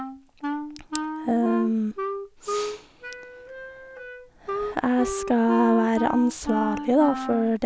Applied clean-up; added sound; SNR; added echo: none; Wind instrument, woodwind instrument; 7 dB; none.